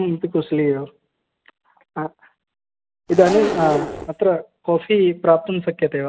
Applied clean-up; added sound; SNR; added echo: none; Zipper (clothing); 5 dB; none.